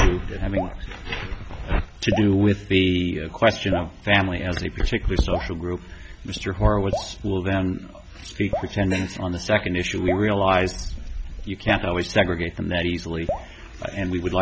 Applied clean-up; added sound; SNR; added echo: none; Drip; 12 dB; none.